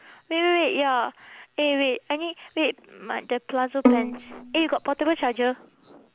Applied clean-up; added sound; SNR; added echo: none; Bowed string instrument; 0 dB; none.